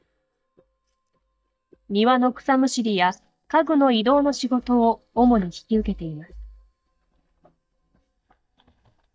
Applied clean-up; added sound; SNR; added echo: neural mask model DeepFilterNet 3.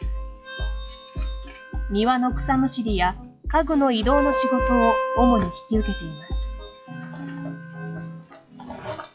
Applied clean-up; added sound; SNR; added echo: classical method log-MMSE.